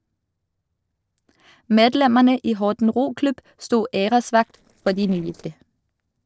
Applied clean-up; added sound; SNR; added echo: neural separator model SepFormer DNS4.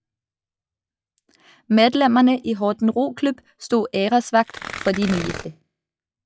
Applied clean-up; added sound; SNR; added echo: classical method log-MMSE.